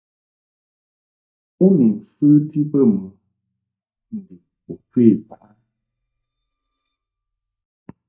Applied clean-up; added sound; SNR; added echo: neural mask model DeepFilterNet 3.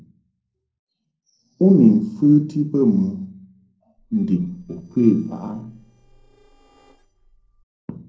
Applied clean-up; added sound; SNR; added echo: neural separator model SepFormer DNS4.